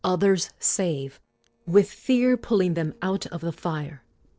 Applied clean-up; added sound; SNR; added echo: neural separator model SepFormer DNS4.